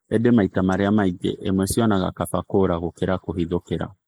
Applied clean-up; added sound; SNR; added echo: neural mask model Resemble Enhance denoiser.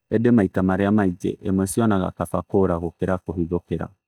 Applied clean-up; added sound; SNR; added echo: neural mask model DeepFilterNet 3.